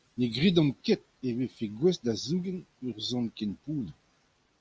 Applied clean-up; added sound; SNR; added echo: none; none; none; none.